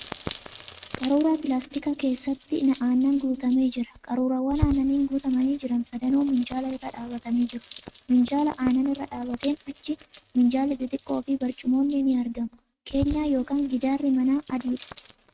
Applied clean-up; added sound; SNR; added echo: neural mask model RNNoise.